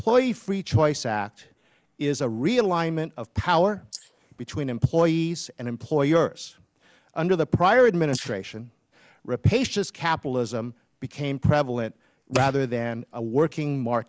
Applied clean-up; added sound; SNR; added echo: neural mask model Resemble Enhance denoiser.